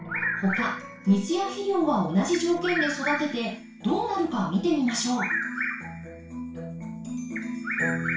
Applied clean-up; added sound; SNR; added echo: none; Bird vocalization, bird call, bird song; 7 dB; reverberation time 0.3 s.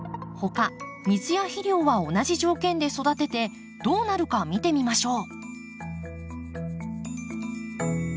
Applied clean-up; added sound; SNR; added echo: none; none; none; none.